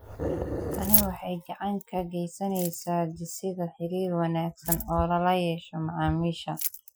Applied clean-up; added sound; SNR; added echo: classical method Wiener filter.